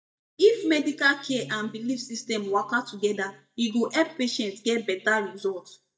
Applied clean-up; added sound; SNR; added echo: neural mask model DeepFilterNet 3.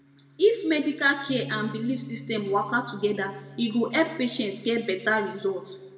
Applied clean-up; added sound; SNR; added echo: none; Bass guitar; 17 dB; reverberation time 1.0 s.